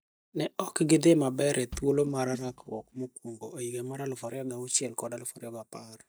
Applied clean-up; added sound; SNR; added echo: neural mask model DeepFilterNet 3.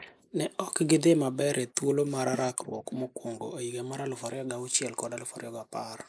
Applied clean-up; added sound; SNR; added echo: neural mask model Resemble Enhance denoiser.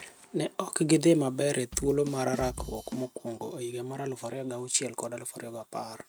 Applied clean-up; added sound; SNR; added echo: neural mask model RNNoise.